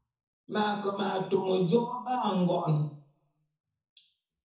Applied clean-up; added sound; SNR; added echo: none; none; none; reverberation time 0.6 s.